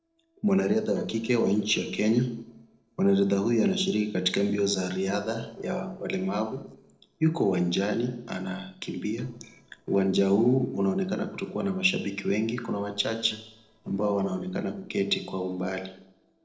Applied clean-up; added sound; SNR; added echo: neural separator model SepFormer DNS4.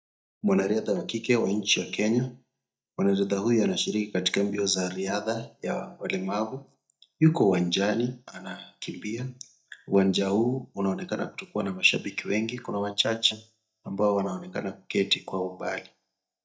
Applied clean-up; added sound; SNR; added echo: neural mask model DeepFilterNet 3.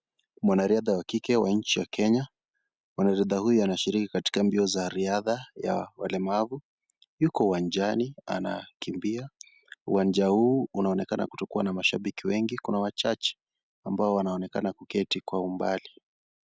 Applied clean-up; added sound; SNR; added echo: none; none; none; none.